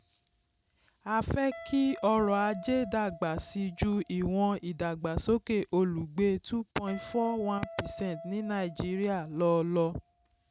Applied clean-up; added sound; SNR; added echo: none; Guitar; 18 dB; none.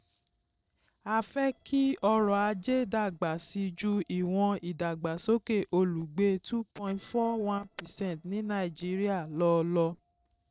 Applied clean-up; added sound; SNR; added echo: neural separator model SepFormer DNS4.